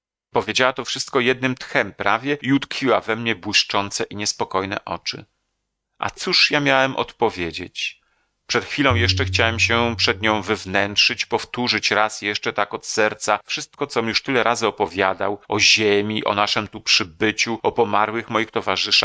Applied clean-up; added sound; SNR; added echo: neural mask model RNNoise.